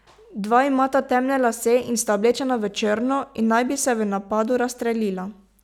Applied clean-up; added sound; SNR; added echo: none; none; none; none.